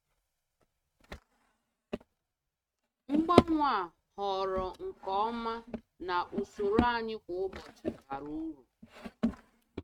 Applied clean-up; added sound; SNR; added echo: neural mask model RNNoise.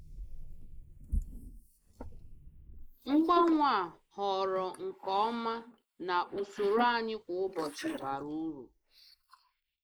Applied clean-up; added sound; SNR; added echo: neural mask model Resemble Enhance denoiser.